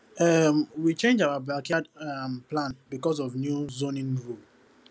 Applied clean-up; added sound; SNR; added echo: none; none; none; none.